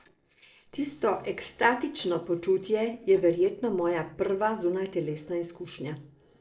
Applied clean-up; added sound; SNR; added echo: neural separator model SepFormer DNS4.